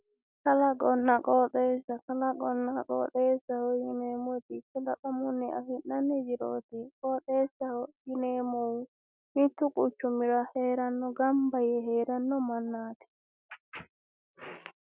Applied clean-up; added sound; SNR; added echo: none; none; none; none.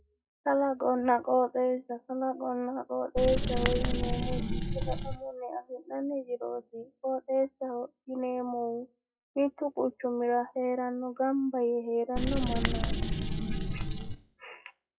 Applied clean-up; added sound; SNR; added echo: classical method WPE with log-MMSE.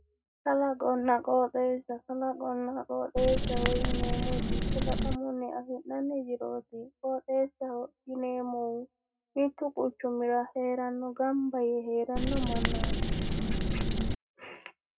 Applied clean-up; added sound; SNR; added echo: none; Writing; -3 dB; reverberation time 0.2 s.